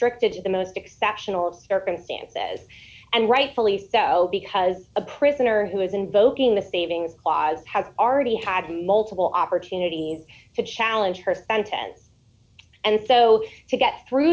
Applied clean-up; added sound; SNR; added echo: none; none; none; none.